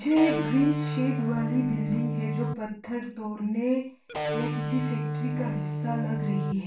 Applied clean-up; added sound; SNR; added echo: none; Electric guitar; 1 dB; reverberation time 0.3 s.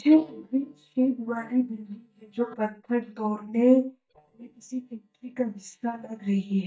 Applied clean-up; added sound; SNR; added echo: neural mask model DeepFilterNet 3.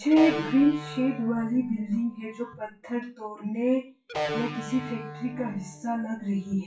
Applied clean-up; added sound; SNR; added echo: classical method WPE with log-MMSE.